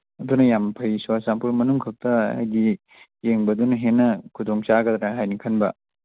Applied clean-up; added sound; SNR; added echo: none; none; none; none.